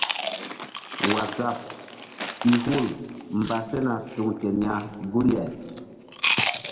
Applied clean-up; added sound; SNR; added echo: none; Chewing, mastication; 5 dB; reverberation time 1.8 s.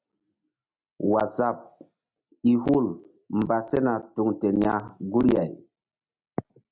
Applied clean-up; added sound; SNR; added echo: none; none; none; none.